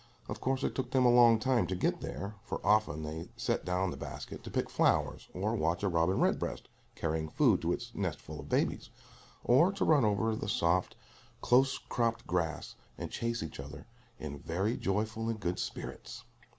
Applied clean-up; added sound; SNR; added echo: none; none; none; none.